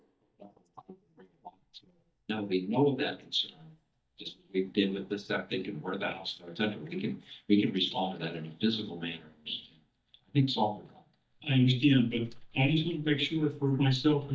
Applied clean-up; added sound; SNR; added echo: neural mask model DeepFilterNet 3.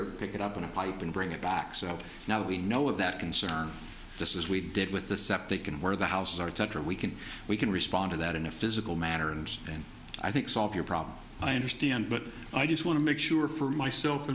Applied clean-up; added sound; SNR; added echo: none; none; none; none.